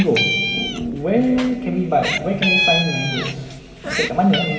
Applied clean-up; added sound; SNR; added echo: none; Meow; 4 dB; reverberation time 2.1 s.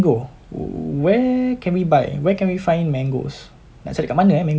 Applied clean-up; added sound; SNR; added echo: none; none; none; none.